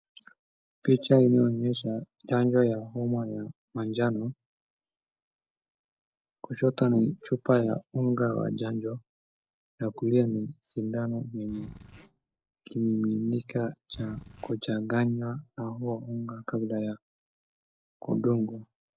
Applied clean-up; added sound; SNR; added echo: neural separator model SepFormer DNS4.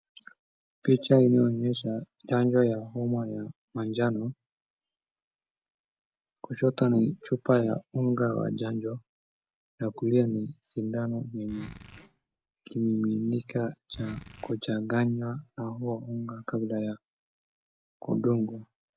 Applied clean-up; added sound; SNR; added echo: none; Zipper (clothing); 17 dB; none.